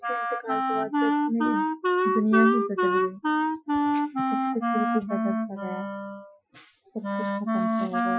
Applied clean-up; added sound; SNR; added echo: classical method Wiener filter.